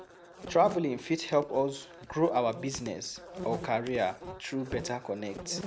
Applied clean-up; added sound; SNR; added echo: none; Insect; 13 dB; none.